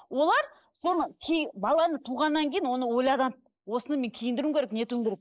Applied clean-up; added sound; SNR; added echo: neural mask model Resemble Enhance denoiser.